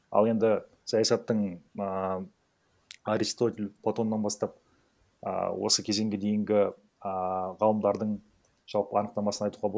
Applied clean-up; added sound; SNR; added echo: none; none; none; none.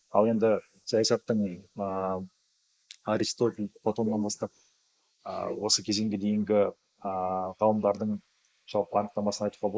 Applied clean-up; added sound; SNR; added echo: neural mask model Resemble Enhance denoiser.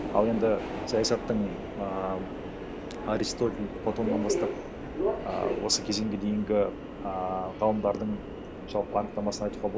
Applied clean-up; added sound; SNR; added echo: none; Subway, metro, underground; 5 dB; none.